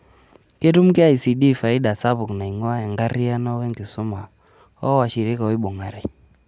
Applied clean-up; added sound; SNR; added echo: none; none; none; none.